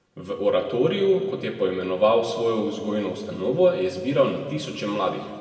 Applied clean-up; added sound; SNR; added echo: none; none; none; reverberation time 2.1 s.